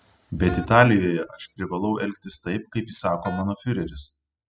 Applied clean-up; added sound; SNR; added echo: classical method spectral subtraction.